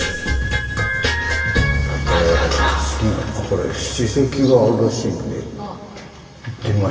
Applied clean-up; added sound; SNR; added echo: none; none; none; reverberation time 2.4 s.